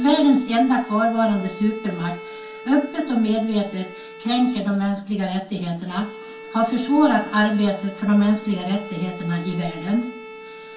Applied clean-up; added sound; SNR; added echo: none; Bowed string instrument; 16 dB; reverberation time 0.2 s.